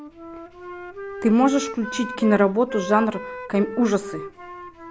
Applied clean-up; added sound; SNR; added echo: none; Wind instrument, woodwind instrument; 11 dB; none.